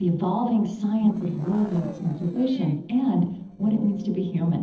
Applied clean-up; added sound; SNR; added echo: neural separator model SepFormer DNS4.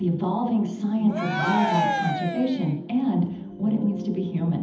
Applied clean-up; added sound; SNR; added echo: none; Cheering; 4 dB; reverberation time 0.8 s.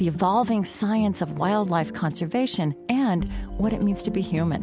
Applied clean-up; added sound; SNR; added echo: none; none; none; none.